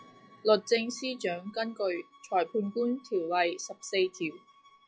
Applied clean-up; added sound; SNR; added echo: classical method log-MMSE.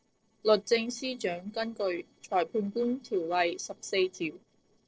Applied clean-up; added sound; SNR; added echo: neural separator model SepFormer DNS4.